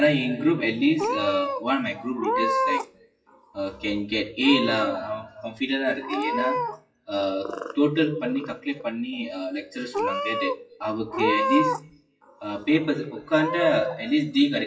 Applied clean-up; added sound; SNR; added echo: classical method WPE with log-MMSE.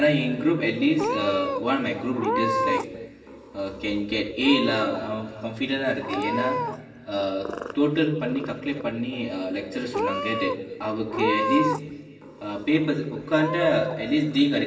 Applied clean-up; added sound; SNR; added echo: none; Meow / Purr; 6 dB; reverberation time 1.9 s.